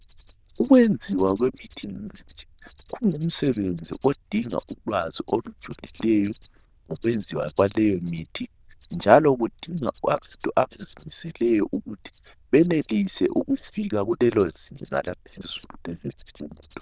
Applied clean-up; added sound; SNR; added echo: neural diffusion model UNIVERSE++.